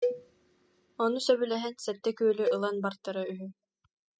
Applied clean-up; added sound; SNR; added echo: classical method spectral subtraction.